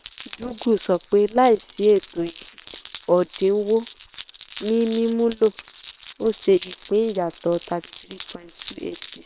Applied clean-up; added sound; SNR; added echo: neural separator model SepFormer WHAM!.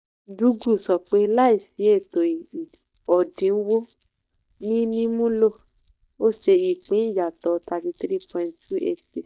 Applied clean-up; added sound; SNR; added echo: neural mask model DeepFilterNet 3.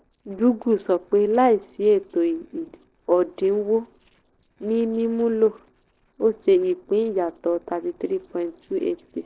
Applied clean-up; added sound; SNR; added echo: neural separator model SepFormer DNS4.